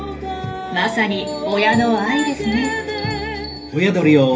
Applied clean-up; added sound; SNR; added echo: none; Bell; 19 dB; reverberation time 0.3 s.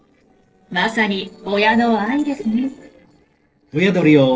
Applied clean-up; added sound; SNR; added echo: neural separator model SepFormer DNS4.